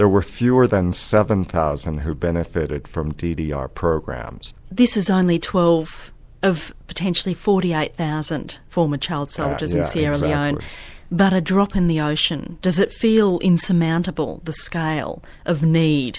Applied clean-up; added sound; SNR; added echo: none; none; none; none.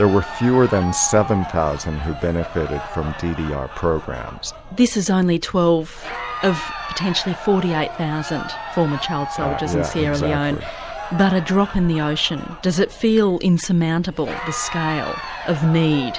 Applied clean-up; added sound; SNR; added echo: none; Crowd; 12 dB; none.